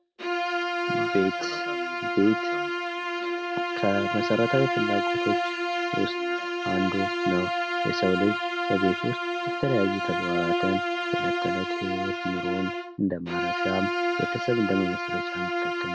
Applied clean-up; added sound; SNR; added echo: none; Bowed string instrument; -1 dB; none.